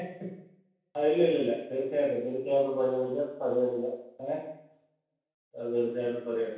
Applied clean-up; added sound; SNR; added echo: none; none; none; reverberation time 0.7 s.